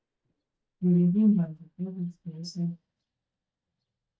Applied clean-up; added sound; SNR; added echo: neural mask model DeepFilterNet 3.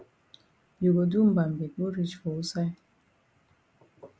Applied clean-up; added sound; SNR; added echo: none; none; none; none.